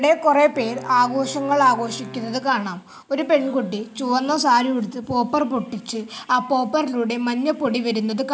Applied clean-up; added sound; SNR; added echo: none; Wind instrument, woodwind instrument; 20 dB; none.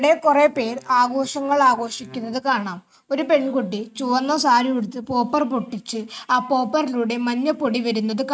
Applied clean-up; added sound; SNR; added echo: neural mask model RNNoise.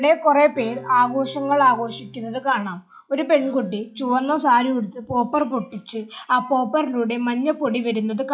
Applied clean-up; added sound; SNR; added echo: classical method log-MMSE.